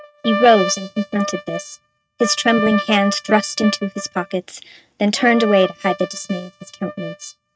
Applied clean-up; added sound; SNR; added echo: neural mask model RNNoise.